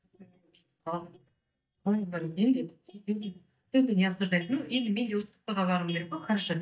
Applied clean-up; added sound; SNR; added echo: neural mask model DeepFilterNet 3.